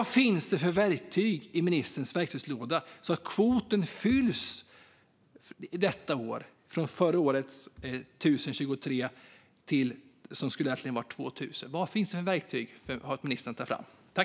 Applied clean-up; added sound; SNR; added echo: none; none; none; none.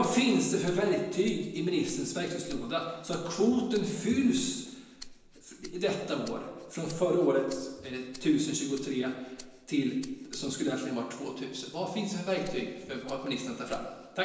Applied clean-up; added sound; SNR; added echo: none; Rattle (instrument); 19 dB; reverberation time 1.0 s.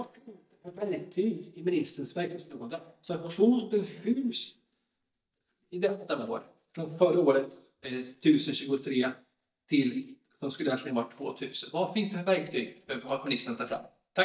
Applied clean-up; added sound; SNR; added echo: neural mask model DeepFilterNet 3.